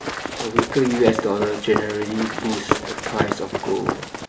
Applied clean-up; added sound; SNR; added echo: none; Run; 2 dB; reverberation time 0.6 s.